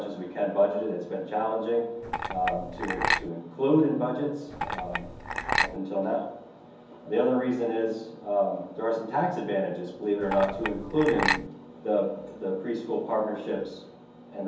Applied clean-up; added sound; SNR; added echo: none; Chink, clink; 2 dB; reverberation time 0.6 s.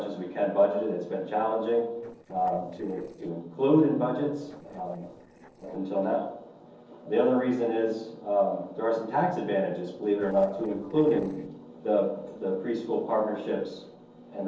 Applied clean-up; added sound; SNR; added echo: neural separator model SepFormer DNS4.